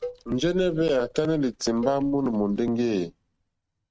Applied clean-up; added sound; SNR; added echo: neural mask model RNNoise.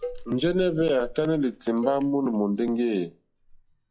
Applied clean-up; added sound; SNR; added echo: classical method log-MMSE.